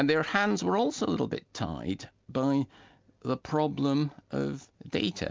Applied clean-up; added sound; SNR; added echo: none; none; none; none.